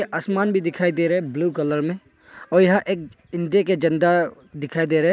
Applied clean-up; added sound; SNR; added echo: none; none; none; none.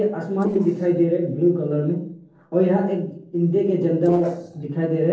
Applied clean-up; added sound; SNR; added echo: neural separator model SepFormer DNS4.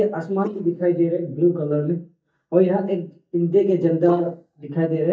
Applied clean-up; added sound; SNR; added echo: neural mask model DeepFilterNet 3.